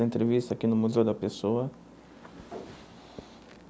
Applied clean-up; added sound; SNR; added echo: none; none; none; none.